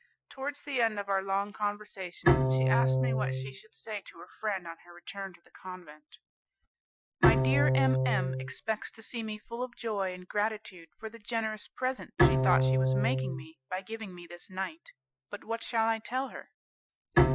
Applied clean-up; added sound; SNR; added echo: classical method Wiener filter.